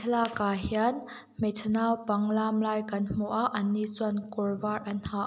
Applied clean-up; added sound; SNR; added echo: none; none; none; none.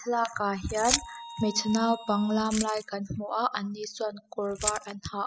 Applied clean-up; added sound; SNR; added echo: classical method spectral subtraction.